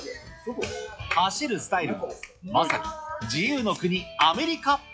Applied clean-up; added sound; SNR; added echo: classical method log-MMSE.